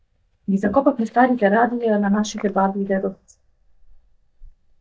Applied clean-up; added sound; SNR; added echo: neural mask model DeepFilterNet 3.